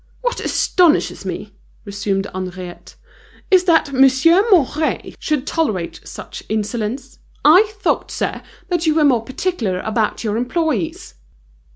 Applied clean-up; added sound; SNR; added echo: none; none; none; none.